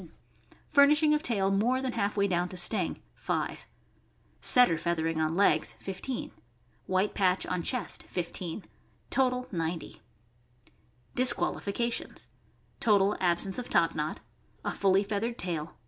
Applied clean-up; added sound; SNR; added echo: none; none; none; none.